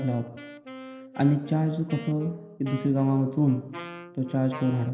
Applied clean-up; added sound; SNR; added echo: none; Wind instrument, woodwind instrument; 15 dB; reverberation time 0.9 s.